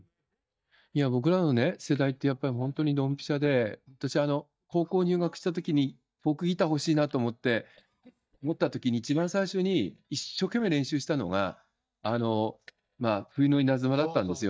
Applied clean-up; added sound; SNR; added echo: neural mask model DeepFilterNet 3.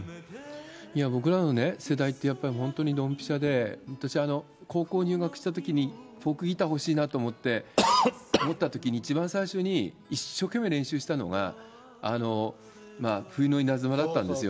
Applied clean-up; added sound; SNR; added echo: none; none; none; none.